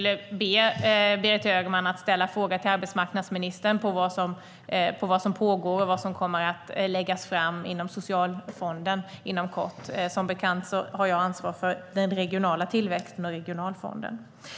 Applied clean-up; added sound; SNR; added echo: none; none; none; none.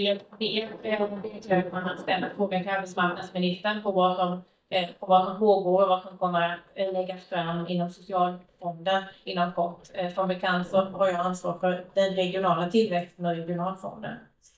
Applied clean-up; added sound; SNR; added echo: neural mask model DeepFilterNet 3.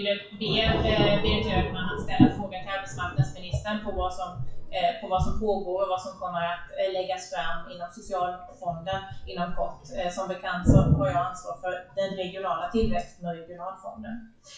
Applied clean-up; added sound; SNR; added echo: classical method WPE with log-MMSE.